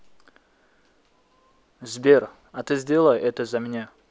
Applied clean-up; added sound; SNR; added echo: none; none; none; none.